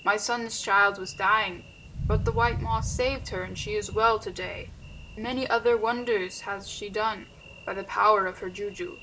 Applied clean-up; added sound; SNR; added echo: none; Thunder; 9 dB; none.